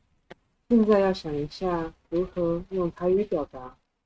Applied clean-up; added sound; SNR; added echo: neural mask model RNNoise.